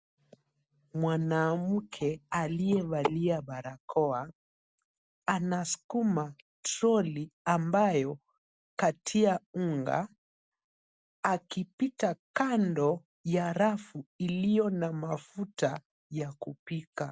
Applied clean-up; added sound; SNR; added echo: none; none; none; none.